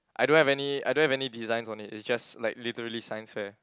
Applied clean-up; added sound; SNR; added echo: none; none; none; none.